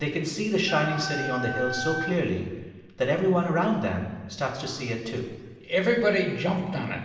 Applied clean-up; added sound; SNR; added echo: none; Wind instrument, woodwind instrument; 6 dB; reverberation time 1.3 s.